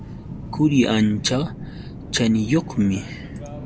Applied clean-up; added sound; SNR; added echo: none; Subway, metro, underground; 11 dB; none.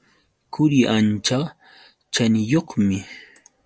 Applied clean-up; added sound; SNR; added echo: none; none; none; none.